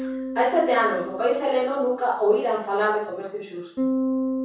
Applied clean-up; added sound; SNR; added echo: none; Bass guitar; 6 dB; reverberation time 0.6 s.